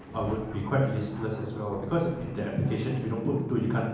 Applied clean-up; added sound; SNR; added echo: none; Thunder; 15 dB; reverberation time 1.0 s.